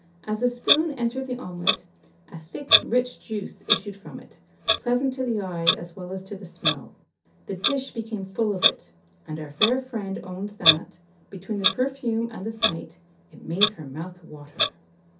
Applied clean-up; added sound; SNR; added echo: none; Clock; 0 dB; reverberation time 0.3 s.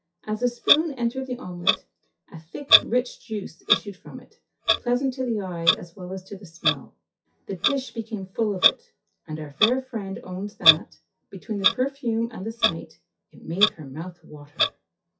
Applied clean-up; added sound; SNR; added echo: classical method WPE with log-MMSE.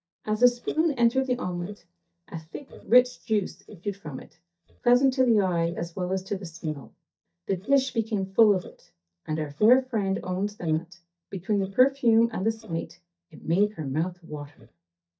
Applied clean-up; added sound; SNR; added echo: neural mask model DeepFilterNet 3.